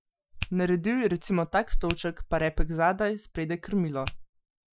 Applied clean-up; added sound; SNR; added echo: classical method Wiener filter.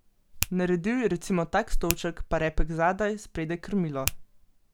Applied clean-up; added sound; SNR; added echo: none; Finger snapping; 8 dB; none.